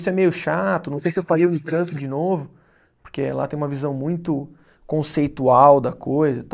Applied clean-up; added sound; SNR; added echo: neural mask model Resemble Enhance denoiser.